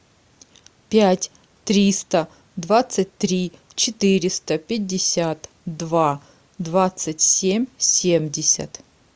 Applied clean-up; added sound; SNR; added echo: none; none; none; none.